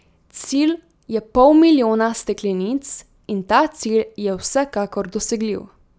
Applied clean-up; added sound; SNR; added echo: none; none; none; none.